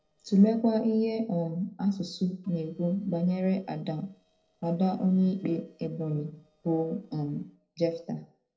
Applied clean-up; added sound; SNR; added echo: neural separator model SepFormer DNS4.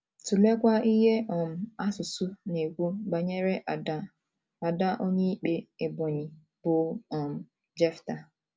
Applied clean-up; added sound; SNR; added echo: none; none; none; none.